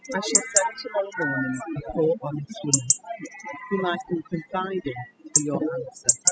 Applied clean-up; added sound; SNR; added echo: classical method spectral subtraction.